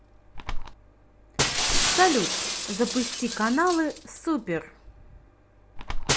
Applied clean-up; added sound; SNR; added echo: none; Shatter + Bird; 0 dB; none.